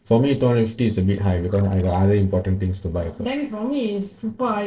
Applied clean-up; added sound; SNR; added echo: neural separator model SepFormer DNS4.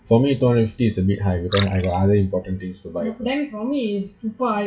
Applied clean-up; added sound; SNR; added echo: classical method WPE with log-MMSE.